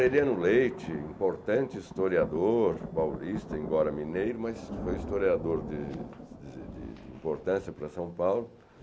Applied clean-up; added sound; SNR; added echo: none; Thunder; 12 dB; none.